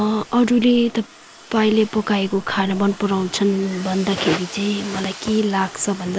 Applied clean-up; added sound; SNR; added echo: none; Domestic sounds, home sounds; 19 dB; none.